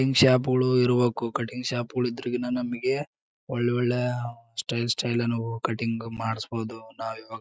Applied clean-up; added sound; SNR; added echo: none; none; none; none.